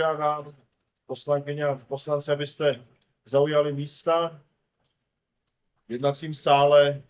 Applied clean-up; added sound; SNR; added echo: neural mask model DeepFilterNet 3.